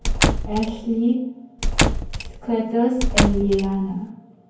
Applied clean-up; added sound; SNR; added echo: none; Squeak / Slam / Wood; -1 dB; reverberation time 0.9 s.